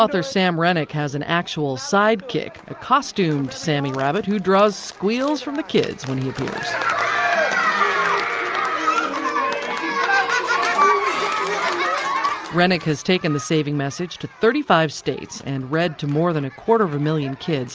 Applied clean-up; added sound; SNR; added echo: none; none; none; none.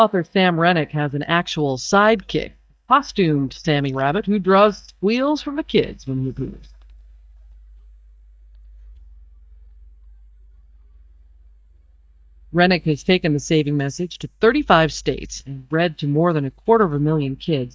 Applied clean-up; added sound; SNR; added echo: neural mask model DeepFilterNet 3.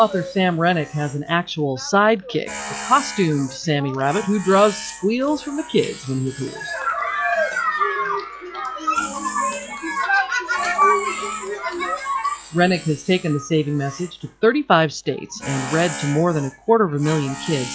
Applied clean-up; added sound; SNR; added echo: classical method log-MMSE.